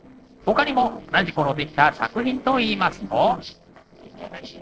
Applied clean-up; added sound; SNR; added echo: neural separator model SepFormer DNS4.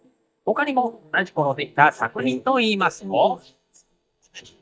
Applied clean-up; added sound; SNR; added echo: neural mask model DeepFilterNet 3.